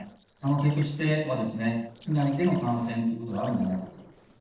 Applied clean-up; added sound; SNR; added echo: neural separator model SepFormer DNS4.